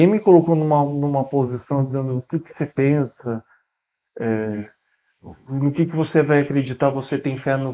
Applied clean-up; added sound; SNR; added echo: neural mask model Resemble Enhance denoiser.